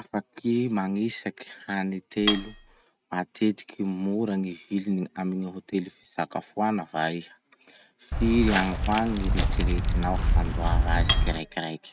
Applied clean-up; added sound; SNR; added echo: none; Walk, footsteps + Cutlery, silverware; -5 dB; none.